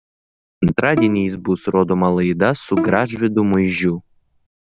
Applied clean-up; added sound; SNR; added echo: none; Bowed string instrument; 10 dB; none.